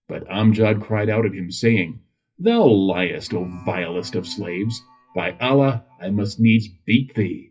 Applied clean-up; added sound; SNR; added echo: classical method WPE with log-MMSE.